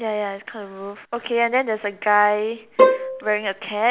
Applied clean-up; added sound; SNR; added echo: none; Bowed string instrument; -4 dB; none.